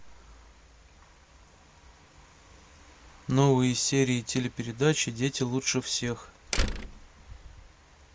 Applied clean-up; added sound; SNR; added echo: none; Slam; 1 dB; none.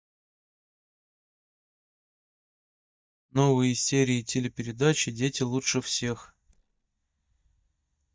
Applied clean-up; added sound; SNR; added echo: neural mask model DeepFilterNet 3.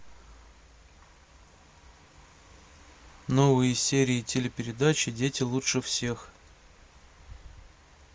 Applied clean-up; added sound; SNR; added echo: none; none; none; none.